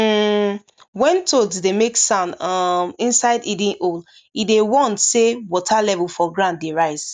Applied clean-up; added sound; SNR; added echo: none; none; none; none.